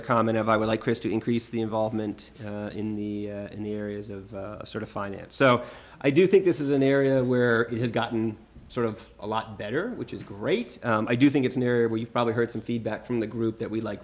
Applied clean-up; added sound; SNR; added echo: none; none; none; none.